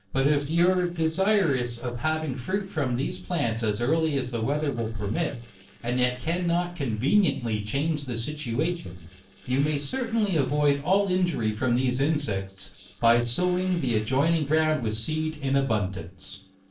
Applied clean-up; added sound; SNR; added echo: neural separator model SepFormer DNS4.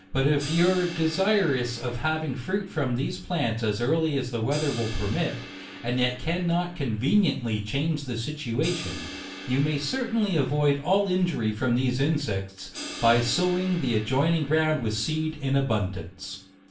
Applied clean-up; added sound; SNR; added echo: none; Crash cymbal; 16 dB; reverberation time 0.4 s.